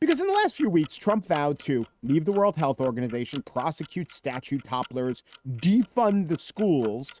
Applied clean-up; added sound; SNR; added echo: neural mask model RNNoise.